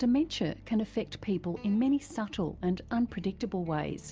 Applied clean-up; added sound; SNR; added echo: none; none; none; none.